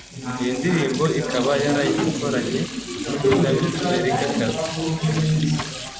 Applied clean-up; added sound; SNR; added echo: none; Sink (filling or washing) / Water tap, faucet; 12 dB; none.